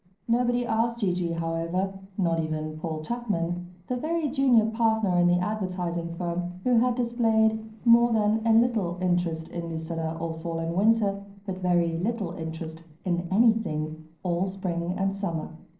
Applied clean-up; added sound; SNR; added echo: neural separator model SepFormer DNS4.